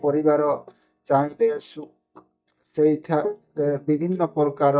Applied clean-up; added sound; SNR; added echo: neural mask model DeepFilterNet 3.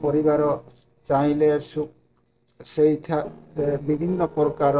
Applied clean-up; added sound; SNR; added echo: neural separator model SepFormer DNS4.